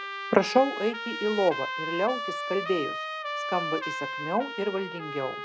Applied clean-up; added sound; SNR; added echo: none; Trumpet; 5 dB; none.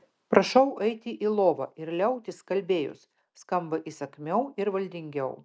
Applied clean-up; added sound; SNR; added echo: none; none; none; none.